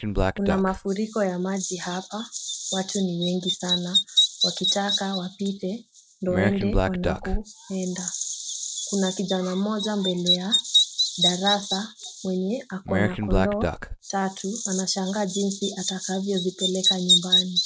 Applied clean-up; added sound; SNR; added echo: neural mask model RNNoise.